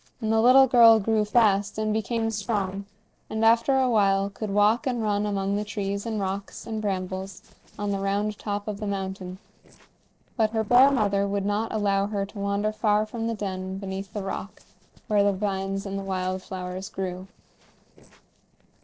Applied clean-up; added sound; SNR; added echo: neural separator model SepFormer DNS4.